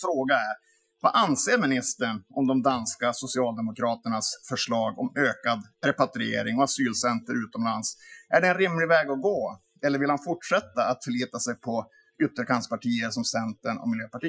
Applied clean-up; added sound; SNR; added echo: classical method Wiener filter.